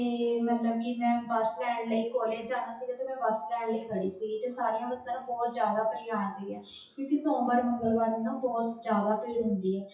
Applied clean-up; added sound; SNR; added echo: classical method WPE with log-MMSE.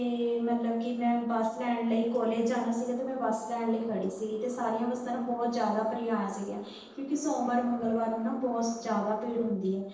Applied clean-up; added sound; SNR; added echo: neural separator model SepFormer DNS4.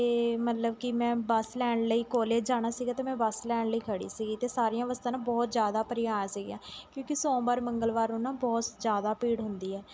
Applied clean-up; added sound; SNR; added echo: none; none; none; none.